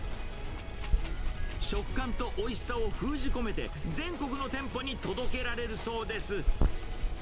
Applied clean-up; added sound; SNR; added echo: none; Water; -4 dB; none.